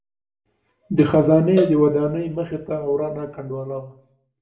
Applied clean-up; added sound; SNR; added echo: none; Cowbell; 13 dB; reverberation time 0.5 s.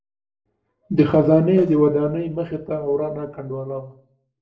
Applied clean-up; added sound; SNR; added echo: neural separator model SepFormer DNS4.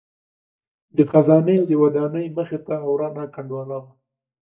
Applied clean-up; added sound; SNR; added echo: neural mask model DeepFilterNet 3.